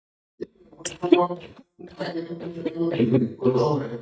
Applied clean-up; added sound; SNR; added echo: neural mask model DeepFilterNet 3.